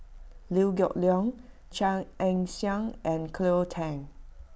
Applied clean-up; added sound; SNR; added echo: none; none; none; none.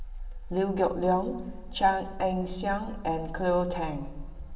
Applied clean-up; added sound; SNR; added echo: none; none; none; reverberation time 2.1 s.